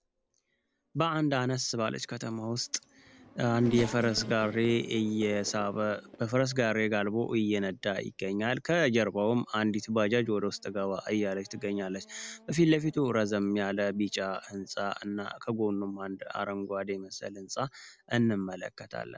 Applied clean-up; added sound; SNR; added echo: none; Race car, auto racing / Accelerating, revving, vroom; 20 dB; none.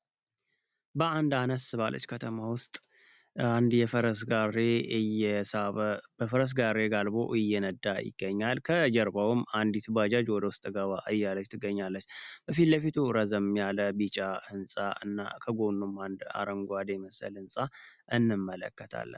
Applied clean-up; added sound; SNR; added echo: none; none; none; none.